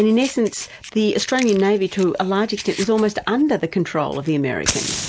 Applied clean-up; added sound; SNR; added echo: none; Fire; 12 dB; none.